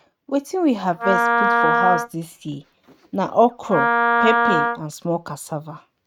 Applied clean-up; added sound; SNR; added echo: neural mask model RNNoise.